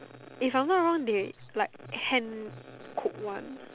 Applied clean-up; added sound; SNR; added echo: none; none; none; none.